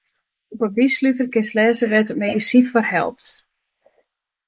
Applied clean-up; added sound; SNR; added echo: neural mask model Resemble Enhance denoiser.